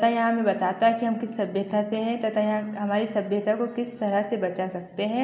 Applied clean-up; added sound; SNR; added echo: none; none; none; none.